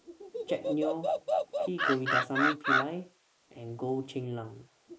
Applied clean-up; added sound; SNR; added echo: neural mask model Resemble Enhance denoiser.